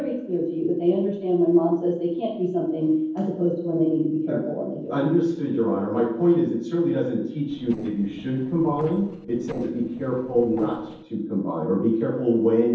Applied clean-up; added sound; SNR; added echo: neural separator model SepFormer DNS4.